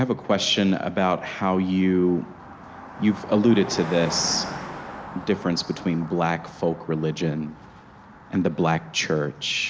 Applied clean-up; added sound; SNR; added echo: none; Car passing by; 15 dB; none.